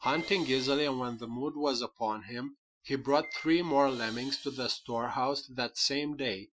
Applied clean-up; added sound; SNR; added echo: classical method Wiener filter.